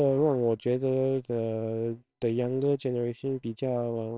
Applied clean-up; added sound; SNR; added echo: neural separator model SepFormer WHAMR!.